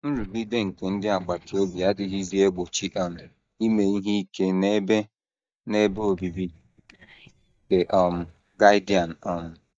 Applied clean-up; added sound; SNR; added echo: neural mask model DeepFilterNet 3.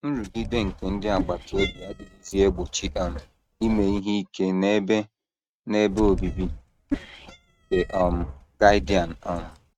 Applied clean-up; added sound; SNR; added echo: neural mask model RNNoise.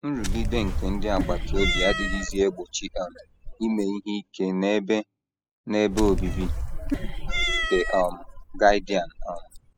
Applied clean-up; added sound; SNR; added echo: classical method spectral subtraction.